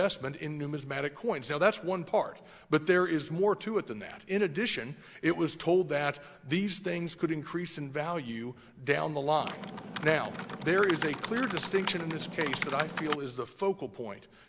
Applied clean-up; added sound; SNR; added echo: none; Typing; 6 dB; none.